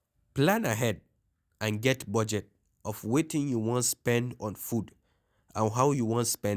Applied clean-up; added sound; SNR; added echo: none; none; none; none.